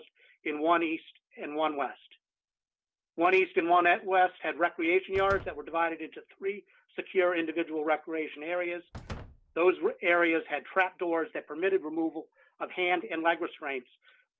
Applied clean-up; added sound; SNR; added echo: none; Slam; 18 dB; none.